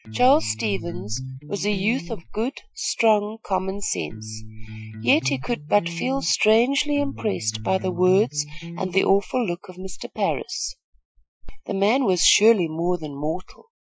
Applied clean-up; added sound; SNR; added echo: classical method Wiener filter.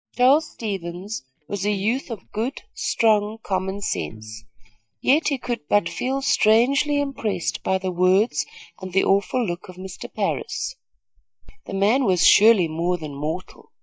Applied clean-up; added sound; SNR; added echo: neural mask model DeepFilterNet 3.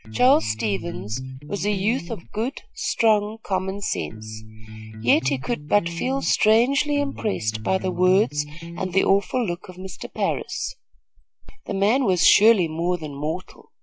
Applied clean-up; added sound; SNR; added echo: none; Electric guitar; 11 dB; none.